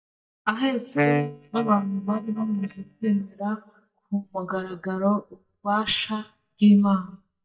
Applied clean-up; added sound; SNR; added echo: neural mask model DeepFilterNet 3.